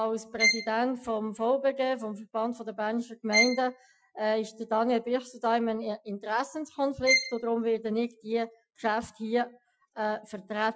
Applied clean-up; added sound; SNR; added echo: classical method Wiener filter.